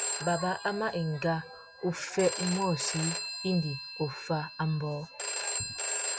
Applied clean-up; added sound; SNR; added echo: none; Telephone; 4 dB; none.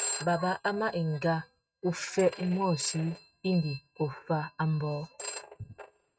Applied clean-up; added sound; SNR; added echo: neural mask model RNNoise.